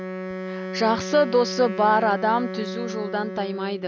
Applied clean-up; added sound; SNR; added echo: none; Wind instrument, woodwind instrument; 8 dB; none.